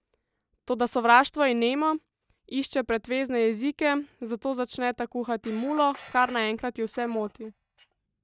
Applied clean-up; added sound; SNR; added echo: neural mask model DeepFilterNet 3.